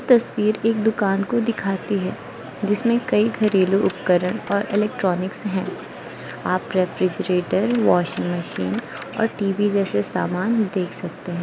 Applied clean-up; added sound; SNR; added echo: none; Clapping; 18 dB; none.